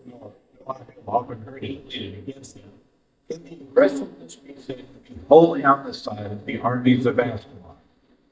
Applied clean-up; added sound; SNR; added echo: neural mask model DeepFilterNet 3.